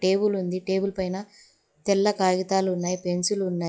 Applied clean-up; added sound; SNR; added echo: classical method log-MMSE.